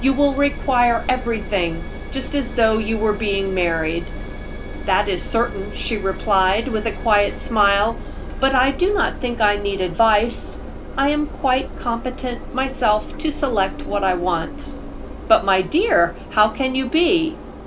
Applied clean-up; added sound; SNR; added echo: none; Engine; 9 dB; none.